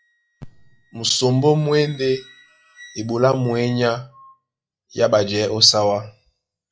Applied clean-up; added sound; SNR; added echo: classical method log-MMSE.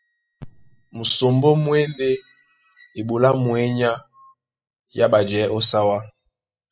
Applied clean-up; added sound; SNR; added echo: classical method spectral subtraction.